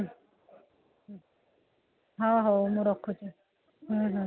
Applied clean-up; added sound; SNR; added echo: none; none; none; none.